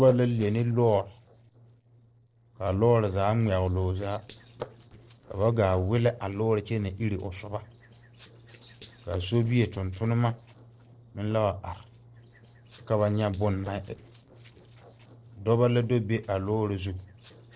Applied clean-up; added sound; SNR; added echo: neural separator model SepFormer DNS4.